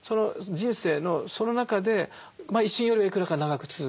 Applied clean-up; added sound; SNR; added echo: none; none; none; none.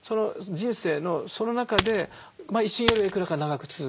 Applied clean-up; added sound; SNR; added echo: none; Coin (dropping); 2 dB; none.